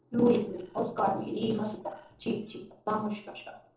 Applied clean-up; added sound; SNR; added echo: neural separator model SepFormer DNS4.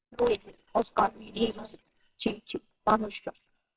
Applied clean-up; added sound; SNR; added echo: neural separator model SepFormer WHAMR!.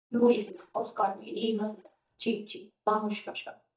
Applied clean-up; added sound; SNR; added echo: neural mask model DeepFilterNet 3.